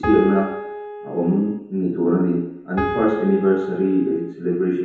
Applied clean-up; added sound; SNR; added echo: none; Piano; 8 dB; reverberation time 2.2 s.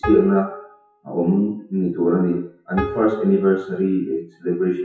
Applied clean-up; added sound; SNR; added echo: classical method WPE with log-MMSE.